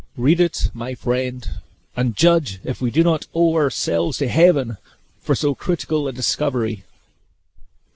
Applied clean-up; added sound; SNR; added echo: none; none; none; none.